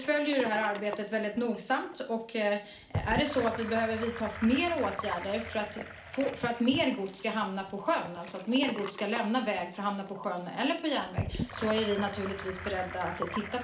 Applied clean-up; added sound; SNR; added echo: none; Sink (filling or washing) / Gurgling; 10 dB; reverberation time 0.4 s.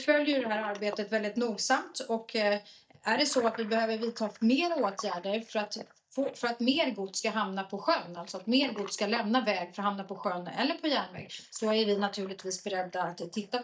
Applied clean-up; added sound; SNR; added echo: neural mask model DeepFilterNet 3.